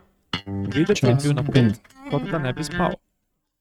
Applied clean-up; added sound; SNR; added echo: neural mask model RNNoise.